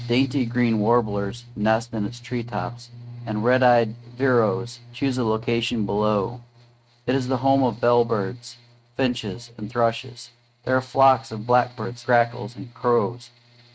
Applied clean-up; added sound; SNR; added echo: neural mask model RNNoise.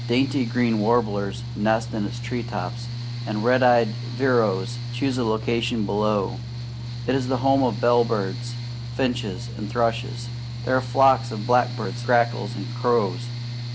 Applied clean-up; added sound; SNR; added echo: none; Mechanical fan; 7 dB; none.